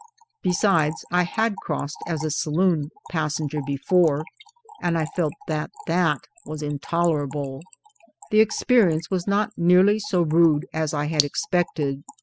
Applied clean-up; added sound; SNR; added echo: classical method spectral subtraction.